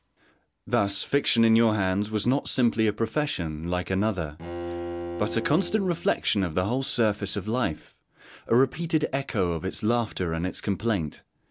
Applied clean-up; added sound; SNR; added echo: none; Bowed string instrument; 11 dB; none.